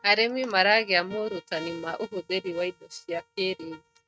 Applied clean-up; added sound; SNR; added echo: neural mask model RNNoise.